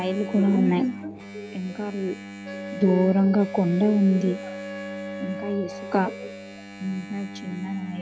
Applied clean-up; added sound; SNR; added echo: none; Wind instrument, woodwind instrument + Engine; 11 dB; none.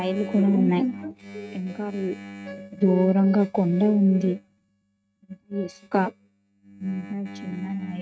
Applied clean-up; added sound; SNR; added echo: neural mask model RNNoise.